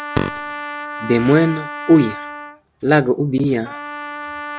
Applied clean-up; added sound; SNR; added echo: none; Trumpet; 11 dB; none.